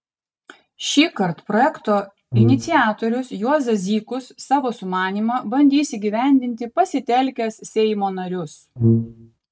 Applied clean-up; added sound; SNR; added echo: neural mask model RNNoise.